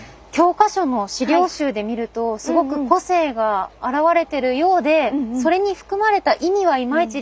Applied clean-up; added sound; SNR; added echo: none; none; none; none.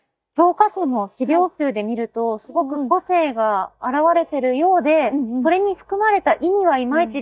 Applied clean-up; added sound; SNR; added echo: neural mask model DeepFilterNet 3.